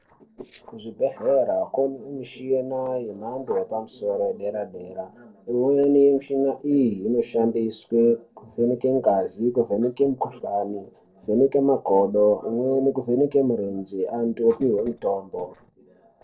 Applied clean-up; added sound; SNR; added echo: neural separator model SepFormer DNS4.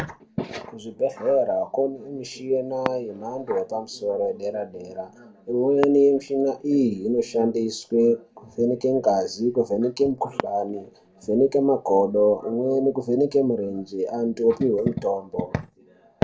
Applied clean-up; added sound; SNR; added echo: none; Fireworks; 16 dB; reverberation time 0.2 s.